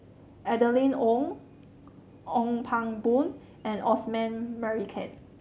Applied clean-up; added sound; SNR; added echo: none; none; none; none.